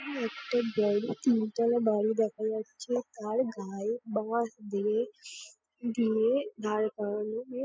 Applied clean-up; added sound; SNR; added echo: classical method spectral subtraction.